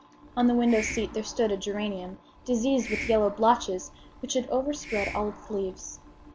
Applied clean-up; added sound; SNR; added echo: none; Hiss; 13 dB; none.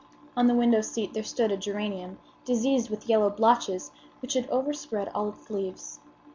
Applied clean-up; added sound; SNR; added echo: none; none; none; none.